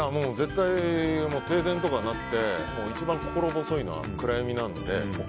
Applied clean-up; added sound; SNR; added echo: none; Wind instrument, woodwind instrument; 13 dB; none.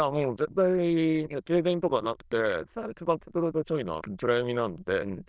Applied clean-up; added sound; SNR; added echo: neural diffusion model UNIVERSE++.